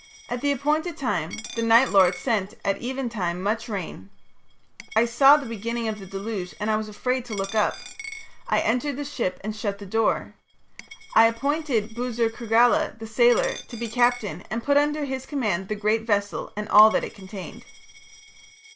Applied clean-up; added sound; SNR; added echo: none; Coin (dropping); 20 dB; none.